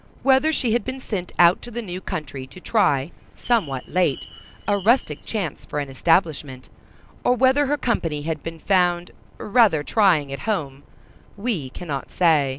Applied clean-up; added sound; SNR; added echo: none; Bird; 19 dB; none.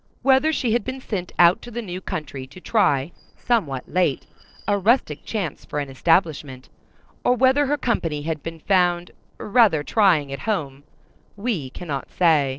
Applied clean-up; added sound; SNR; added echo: neural separator model SepFormer DNS4.